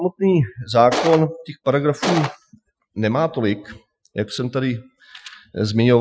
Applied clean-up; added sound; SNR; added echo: classical method Wiener filter.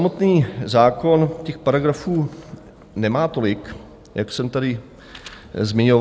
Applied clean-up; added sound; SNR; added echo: none; none; none; none.